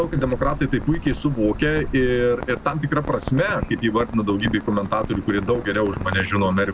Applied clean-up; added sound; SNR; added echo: none; Rain; 10 dB; none.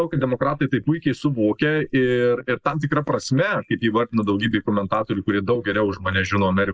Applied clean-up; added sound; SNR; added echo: neural mask model Resemble Enhance denoiser.